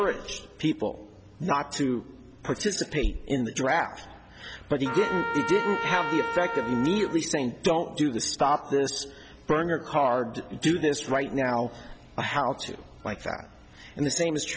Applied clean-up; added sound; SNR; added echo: none; Trumpet; 5 dB; none.